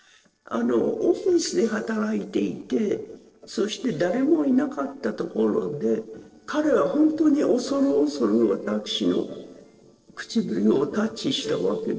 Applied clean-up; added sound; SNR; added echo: neural separator model SepFormer DNS4.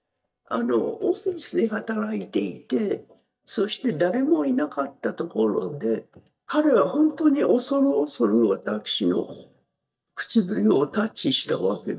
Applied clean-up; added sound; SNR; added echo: neural mask model DeepFilterNet 3.